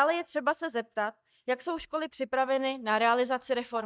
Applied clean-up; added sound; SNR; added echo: neural mask model DeepFilterNet 3.